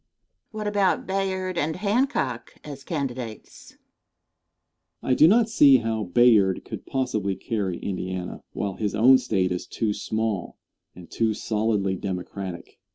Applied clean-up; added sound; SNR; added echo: none; none; none; none.